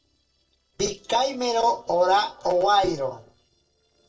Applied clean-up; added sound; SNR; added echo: neural separator model SepFormer DNS4.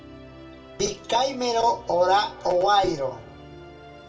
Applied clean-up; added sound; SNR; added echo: none; Musical instrument; 19 dB; reverberation time 0.2 s.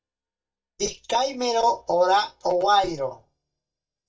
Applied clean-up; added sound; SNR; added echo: neural mask model DeepFilterNet 3.